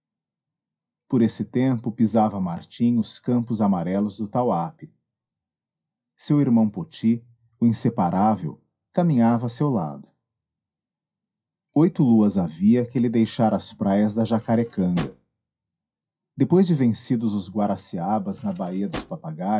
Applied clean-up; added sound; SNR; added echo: classical method WPE with log-MMSE.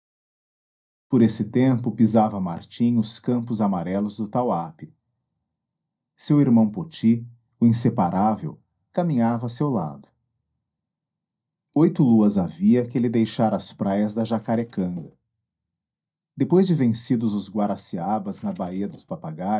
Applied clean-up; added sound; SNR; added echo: neural mask model DeepFilterNet 3.